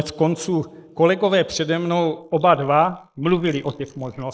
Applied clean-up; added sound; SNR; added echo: neural mask model Resemble Enhance denoiser.